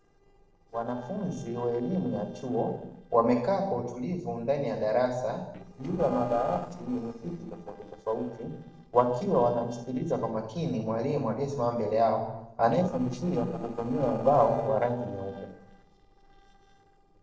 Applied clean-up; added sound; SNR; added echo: neural separator model SepFormer DNS4.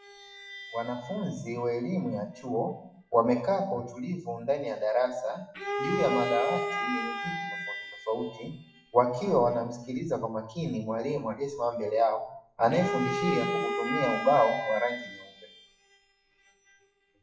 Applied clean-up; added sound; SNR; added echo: classical method WPE with log-MMSE.